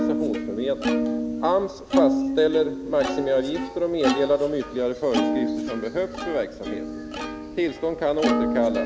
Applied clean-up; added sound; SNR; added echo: none; Plucked string instrument; 2 dB; none.